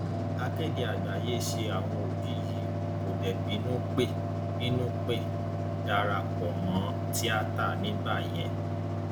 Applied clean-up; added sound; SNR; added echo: none; Mechanical fan; -4 dB; none.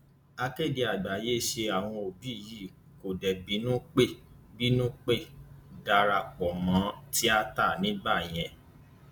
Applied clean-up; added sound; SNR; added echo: none; none; none; none.